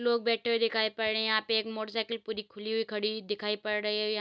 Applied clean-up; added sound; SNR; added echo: none; none; none; none.